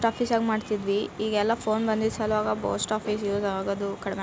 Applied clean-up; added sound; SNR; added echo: none; none; none; none.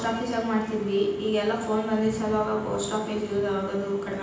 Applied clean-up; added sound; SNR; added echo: none; none; none; reverberation time 0.9 s.